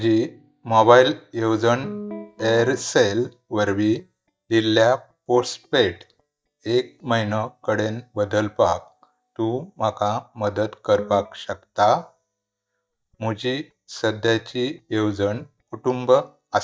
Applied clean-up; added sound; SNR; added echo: neural mask model DeepFilterNet 3.